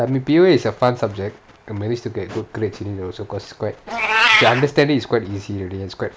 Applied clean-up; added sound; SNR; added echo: none; Meow; 5 dB; none.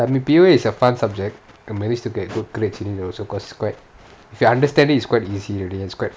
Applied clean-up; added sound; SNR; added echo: none; none; none; none.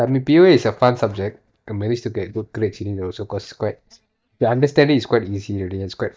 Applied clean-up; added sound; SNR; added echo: neural mask model DeepFilterNet 3.